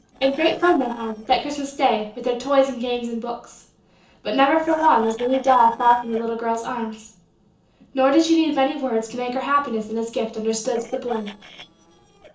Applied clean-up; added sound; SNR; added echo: neural separator model SepFormer DNS4.